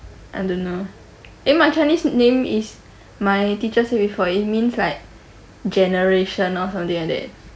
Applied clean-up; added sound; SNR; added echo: none; none; none; none.